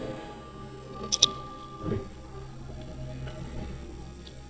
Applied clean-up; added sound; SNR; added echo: neural mask model DeepFilterNet 3.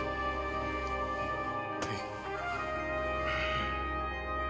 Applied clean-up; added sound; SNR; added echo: none; none; none; none.